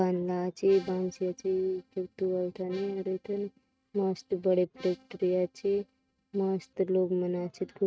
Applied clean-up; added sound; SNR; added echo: neural mask model RNNoise.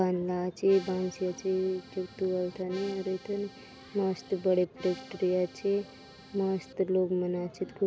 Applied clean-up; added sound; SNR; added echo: none; Accordion; 19 dB; none.